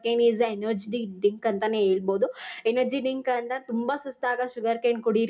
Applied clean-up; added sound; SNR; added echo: none; none; none; reverberation time 0.3 s.